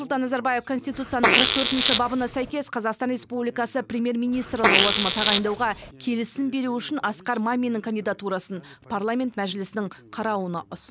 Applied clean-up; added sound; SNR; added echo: none; Fart; -3 dB; none.